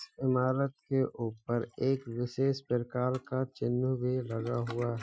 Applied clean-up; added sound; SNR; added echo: classical method Wiener filter.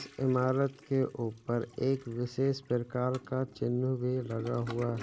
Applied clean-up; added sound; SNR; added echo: none; Toilet flush; 19 dB; none.